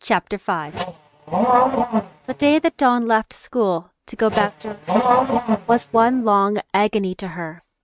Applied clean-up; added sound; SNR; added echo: neural mask model RNNoise.